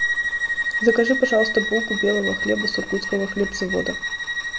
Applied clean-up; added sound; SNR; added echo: none; Bowed string instrument; 2 dB; none.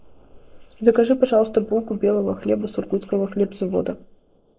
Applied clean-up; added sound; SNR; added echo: neural mask model Resemble Enhance denoiser.